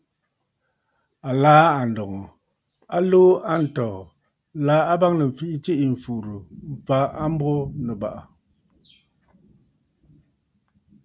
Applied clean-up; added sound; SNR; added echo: none; none; none; none.